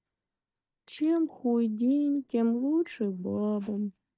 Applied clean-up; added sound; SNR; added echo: neural mask model DeepFilterNet 3.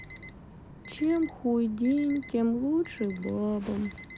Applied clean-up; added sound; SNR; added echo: none; Alarm; 20 dB; none.